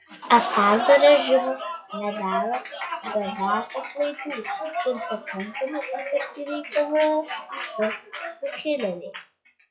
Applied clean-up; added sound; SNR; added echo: classical method log-MMSE.